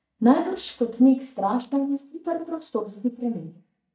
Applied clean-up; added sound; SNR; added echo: neural mask model DeepFilterNet 3.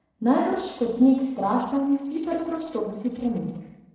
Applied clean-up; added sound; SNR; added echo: neural separator model SepFormer DNS4.